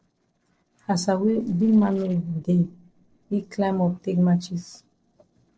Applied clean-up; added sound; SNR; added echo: neural separator model SepFormer DNS4.